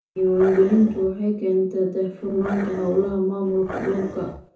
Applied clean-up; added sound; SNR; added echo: none; Growling; 13 dB; reverberation time 0.6 s.